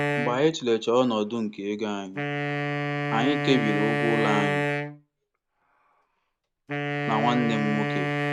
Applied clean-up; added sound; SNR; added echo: none; Wind instrument, woodwind instrument; 1 dB; none.